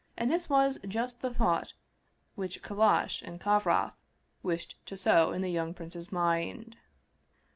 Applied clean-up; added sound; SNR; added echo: none; none; none; none.